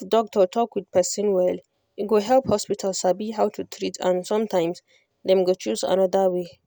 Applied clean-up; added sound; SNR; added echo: none; none; none; none.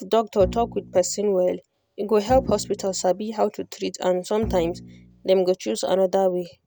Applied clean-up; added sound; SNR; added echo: none; Bowed string instrument; 14 dB; none.